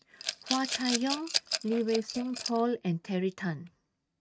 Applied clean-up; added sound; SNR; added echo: neural mask model RNNoise.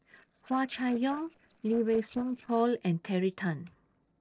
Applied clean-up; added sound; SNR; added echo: neural separator model SepFormer DNS4.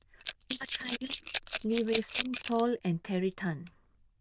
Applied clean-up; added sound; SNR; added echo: neural diffusion model UNIVERSE++.